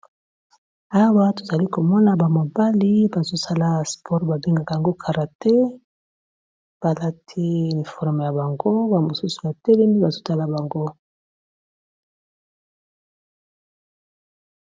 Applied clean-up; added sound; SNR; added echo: none; none; none; none.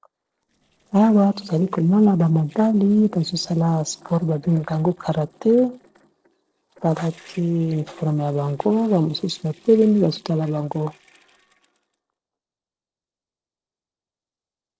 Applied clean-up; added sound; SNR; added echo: neural separator model SepFormer DNS4.